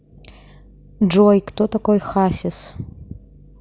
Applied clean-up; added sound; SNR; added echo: none; none; none; none.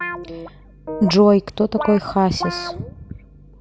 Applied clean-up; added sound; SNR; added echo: none; Guitar; 12 dB; none.